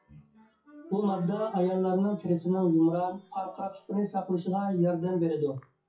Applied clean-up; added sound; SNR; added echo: classical method WPE with log-MMSE.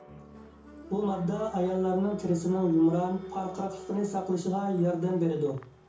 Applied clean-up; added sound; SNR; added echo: none; Applause; 16 dB; reverberation time 0.6 s.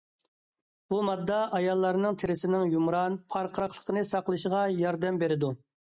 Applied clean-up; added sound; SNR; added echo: none; none; none; none.